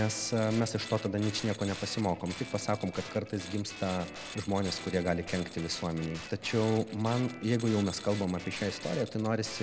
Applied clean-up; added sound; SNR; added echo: none; Guitar + Tools; 13 dB; none.